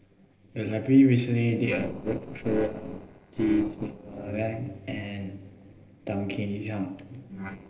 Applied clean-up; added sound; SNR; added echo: neural separator model SepFormer DNS4.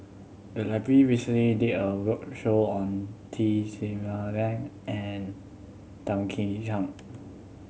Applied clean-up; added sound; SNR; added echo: none; none; none; none.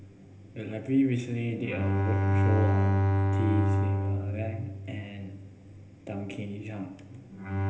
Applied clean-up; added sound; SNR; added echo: none; Bowed string instrument; -5 dB; reverberation time 1.4 s.